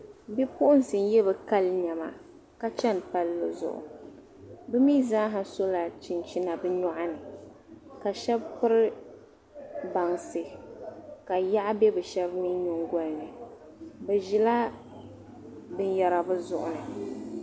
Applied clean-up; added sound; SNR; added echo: none; none; none; none.